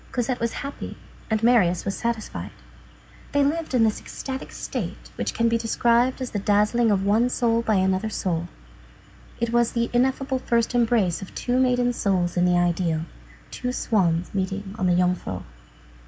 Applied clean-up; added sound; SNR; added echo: none; none; none; none.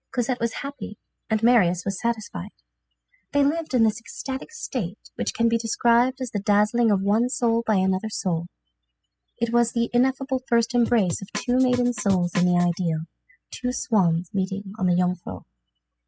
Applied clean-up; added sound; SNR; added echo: classical method spectral subtraction.